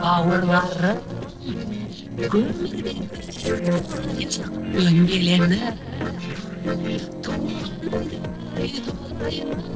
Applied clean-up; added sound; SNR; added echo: neural separator model SepFormer DNS4.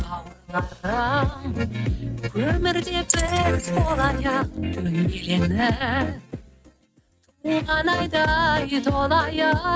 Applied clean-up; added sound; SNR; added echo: neural mask model RNNoise.